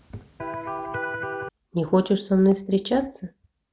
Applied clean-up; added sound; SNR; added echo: none; Electric guitar; 5 dB; none.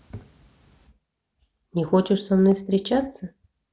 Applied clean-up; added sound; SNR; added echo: none; none; none; none.